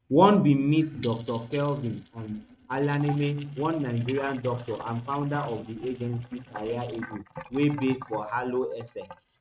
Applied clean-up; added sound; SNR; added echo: neural mask model RNNoise.